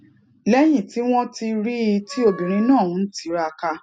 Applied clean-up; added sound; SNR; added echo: none; Wind instrument, woodwind instrument; 20 dB; none.